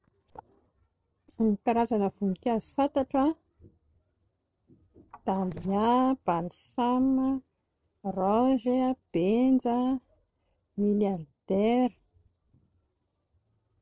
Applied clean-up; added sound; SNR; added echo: neural separator model SepFormer DNS4.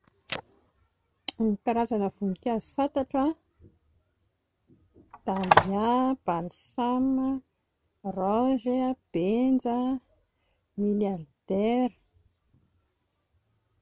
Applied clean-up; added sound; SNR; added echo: none; Telephone; -3 dB; none.